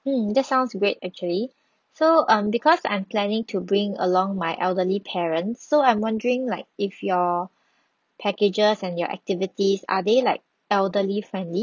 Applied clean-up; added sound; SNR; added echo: none; none; none; none.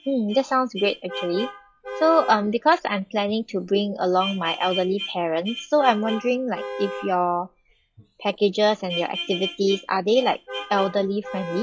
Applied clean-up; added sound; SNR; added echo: classical method log-MMSE.